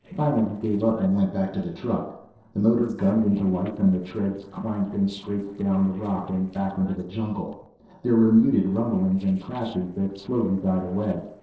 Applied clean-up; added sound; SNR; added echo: neural separator model SepFormer DNS4.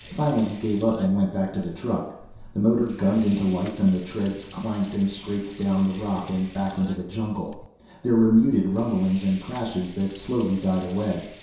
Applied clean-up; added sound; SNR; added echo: none; Sink (filling or washing) / Water; 18 dB; reverberation time 0.7 s.